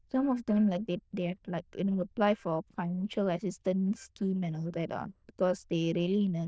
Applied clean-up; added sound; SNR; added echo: neural diffusion model UNIVERSE++.